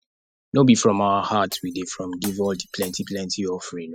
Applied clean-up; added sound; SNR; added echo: classical method spectral subtraction.